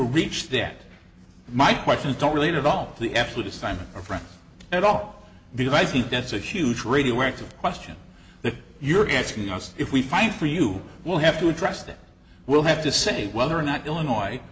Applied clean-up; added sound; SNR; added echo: none; none; none; none.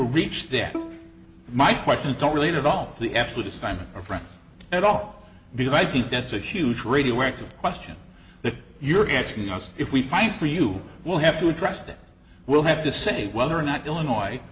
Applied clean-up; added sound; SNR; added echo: none; Bowed string instrument; 15 dB; none.